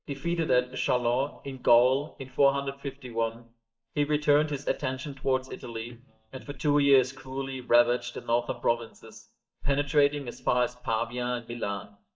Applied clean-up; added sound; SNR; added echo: neural mask model DeepFilterNet 3.